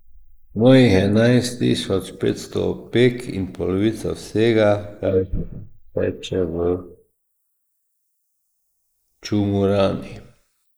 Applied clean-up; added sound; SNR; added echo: neural mask model Resemble Enhance denoiser.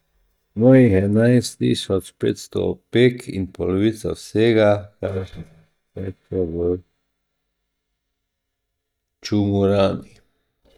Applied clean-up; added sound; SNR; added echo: neural mask model DeepFilterNet 3.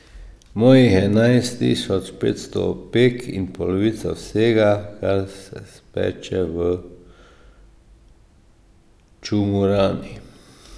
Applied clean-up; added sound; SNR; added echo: none; none; none; none.